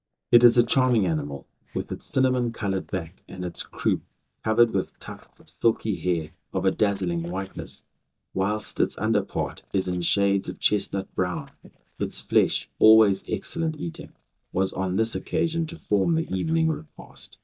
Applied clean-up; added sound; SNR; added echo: neural mask model DeepFilterNet 3.